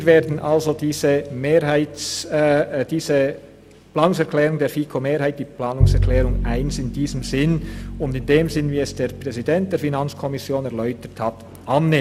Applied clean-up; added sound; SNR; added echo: none; Bowed string instrument; 7 dB; none.